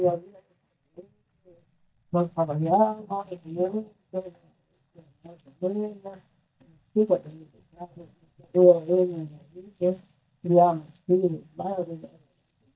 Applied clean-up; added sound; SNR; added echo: neural mask model DeepFilterNet 3.